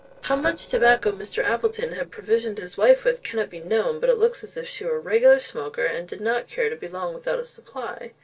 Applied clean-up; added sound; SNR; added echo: neural separator model SepFormer DNS4.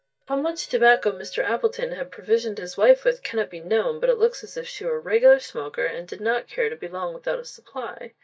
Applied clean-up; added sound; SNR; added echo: neural mask model DeepFilterNet 3.